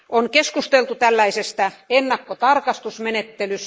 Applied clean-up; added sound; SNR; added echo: neural mask model Resemble Enhance denoiser.